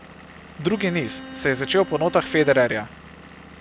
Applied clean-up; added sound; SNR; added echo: none; Bowed string instrument + Engine / Vehicle; 15 dB; none.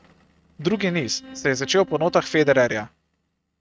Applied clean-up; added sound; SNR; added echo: neural mask model RNNoise.